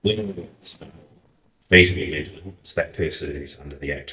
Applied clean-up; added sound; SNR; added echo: neural mask model DeepFilterNet 3.